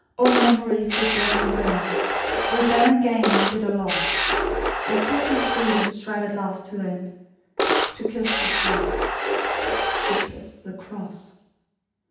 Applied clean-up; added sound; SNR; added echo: none; Camera; -4 dB; reverberation time 0.9 s.